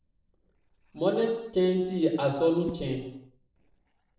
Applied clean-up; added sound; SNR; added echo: neural separator model SepFormer DNS4.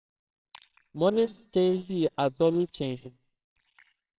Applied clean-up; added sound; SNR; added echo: neural separator model SepFormer WHAMR!.